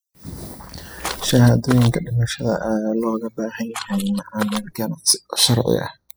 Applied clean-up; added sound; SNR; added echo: classical method spectral subtraction.